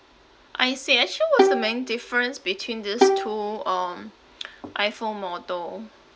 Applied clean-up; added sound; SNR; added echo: none; Bowed string instrument; -2 dB; none.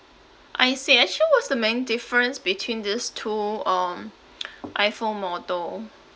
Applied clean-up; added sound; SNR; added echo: none; none; none; none.